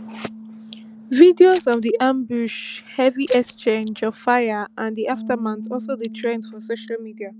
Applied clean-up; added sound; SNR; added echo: none; Bass guitar + Scissors; 17 dB; none.